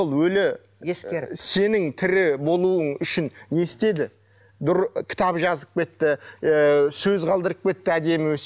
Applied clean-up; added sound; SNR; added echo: none; none; none; none.